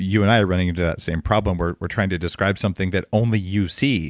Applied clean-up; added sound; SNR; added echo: none; none; none; none.